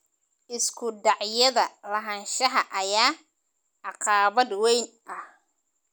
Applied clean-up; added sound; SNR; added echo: none; none; none; none.